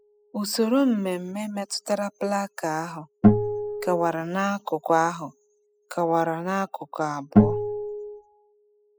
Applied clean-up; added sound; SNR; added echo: classical method spectral subtraction.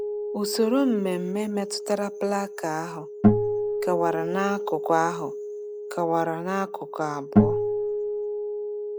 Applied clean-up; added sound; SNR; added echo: none; Acoustic guitar; 0 dB; none.